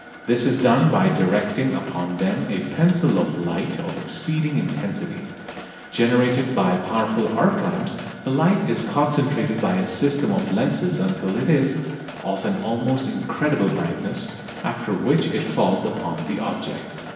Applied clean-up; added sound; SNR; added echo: none; Mechanisms; 16 dB; reverberation time 1.2 s.